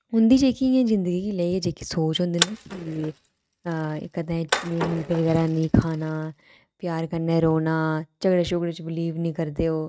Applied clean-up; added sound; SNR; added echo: neural mask model RNNoise.